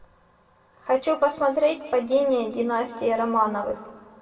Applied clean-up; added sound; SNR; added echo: none; none; none; reverberation time 1.2 s.